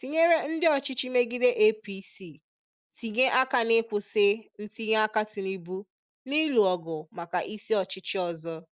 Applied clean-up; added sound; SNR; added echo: none; none; none; none.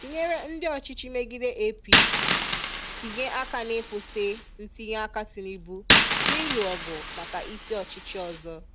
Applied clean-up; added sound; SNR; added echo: none; Coin (dropping); -4 dB; none.